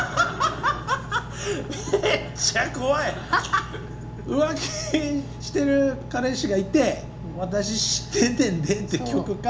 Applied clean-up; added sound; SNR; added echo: none; Engine; 11 dB; reverberation time 0.4 s.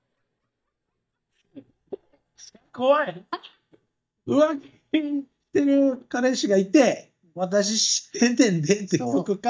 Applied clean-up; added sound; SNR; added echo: neural mask model DeepFilterNet 3.